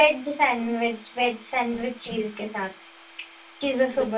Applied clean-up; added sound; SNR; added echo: none; Tools / Domestic sounds, home sounds; 19 dB; reverberation time 0.2 s.